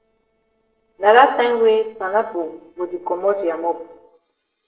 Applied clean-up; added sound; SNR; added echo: neural separator model SepFormer DNS4.